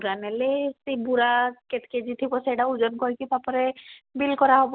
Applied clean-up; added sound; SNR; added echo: none; none; none; none.